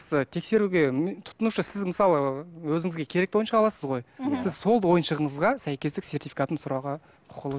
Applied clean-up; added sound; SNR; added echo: none; none; none; none.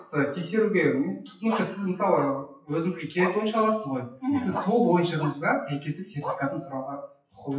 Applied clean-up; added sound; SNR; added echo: classical method WPE with log-MMSE.